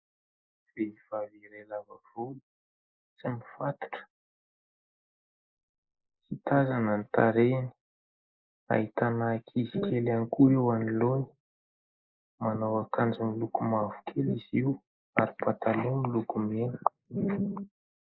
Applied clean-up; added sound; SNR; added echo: neural mask model Resemble Enhance denoiser.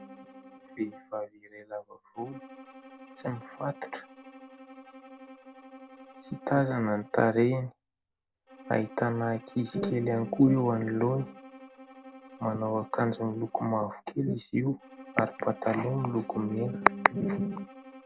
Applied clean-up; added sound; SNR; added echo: none; Bowed string instrument; 20 dB; none.